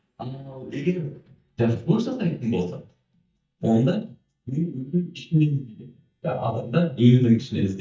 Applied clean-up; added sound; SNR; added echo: neural mask model DeepFilterNet 3.